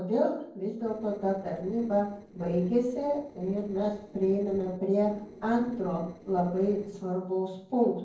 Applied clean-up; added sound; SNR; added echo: neural separator model SepFormer DNS4.